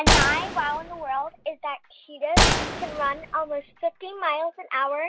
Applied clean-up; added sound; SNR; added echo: none; Gunshot, gunfire; -3 dB; none.